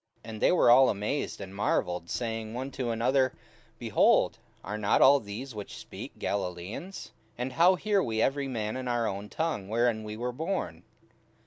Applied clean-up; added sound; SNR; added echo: none; none; none; none.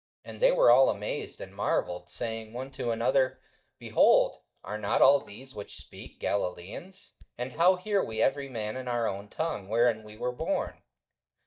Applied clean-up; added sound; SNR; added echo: neural mask model DeepFilterNet 3.